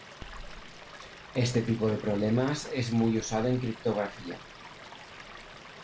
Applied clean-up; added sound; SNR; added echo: none; Stream / Liquid; 16 dB; none.